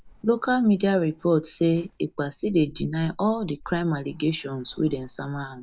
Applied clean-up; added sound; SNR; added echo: neural mask model DeepFilterNet 3.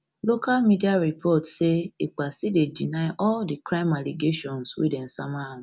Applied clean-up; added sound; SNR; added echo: none; none; none; none.